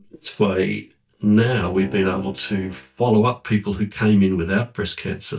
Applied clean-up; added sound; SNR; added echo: neural mask model DeepFilterNet 3.